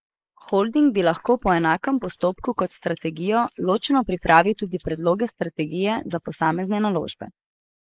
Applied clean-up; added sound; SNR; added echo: neural mask model Resemble Enhance denoiser.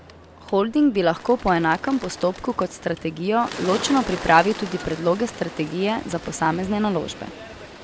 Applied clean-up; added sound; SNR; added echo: none; Bird; 14 dB; none.